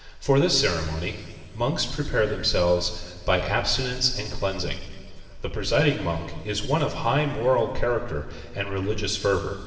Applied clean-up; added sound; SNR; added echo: none; none; none; reverberation time 2.6 s.